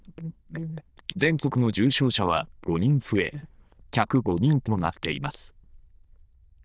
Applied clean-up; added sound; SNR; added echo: neural diffusion model UNIVERSE++.